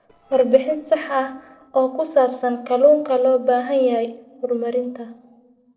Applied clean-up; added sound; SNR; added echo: neural separator model SepFormer DNS4.